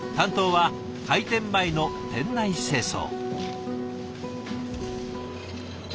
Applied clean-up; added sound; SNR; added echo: none; Wood; 19 dB; none.